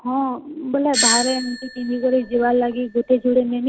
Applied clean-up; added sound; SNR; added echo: none; Doorbell; 5 dB; none.